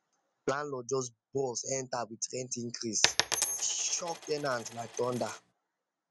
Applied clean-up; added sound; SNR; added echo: none; Coin (dropping); -1 dB; none.